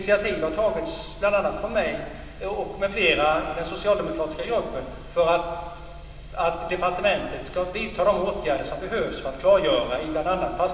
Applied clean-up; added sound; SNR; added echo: none; none; none; reverberation time 2.1 s.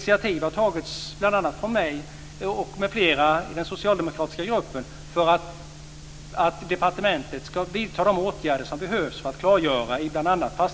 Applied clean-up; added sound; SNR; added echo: none; none; none; none.